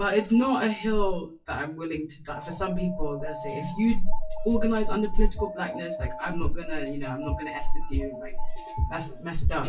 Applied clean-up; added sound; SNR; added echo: classical method WPE with log-MMSE.